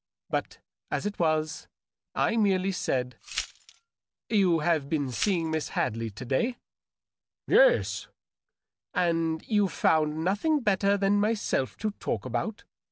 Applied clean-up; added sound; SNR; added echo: none; Glass; 11 dB; none.